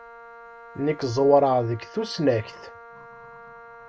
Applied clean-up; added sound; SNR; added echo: none; Wind instrument, woodwind instrument; 19 dB; none.